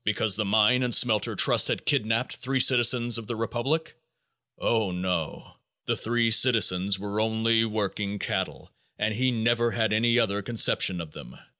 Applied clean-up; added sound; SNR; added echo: none; none; none; none.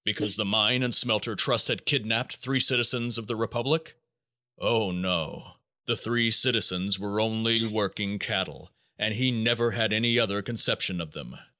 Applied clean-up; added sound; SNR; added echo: neural mask model Resemble Enhance denoiser.